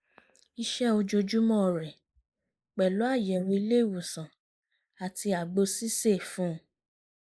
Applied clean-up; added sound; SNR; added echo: neural mask model Resemble Enhance denoiser.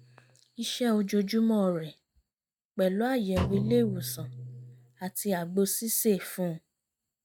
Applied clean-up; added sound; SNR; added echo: neural mask model RNNoise.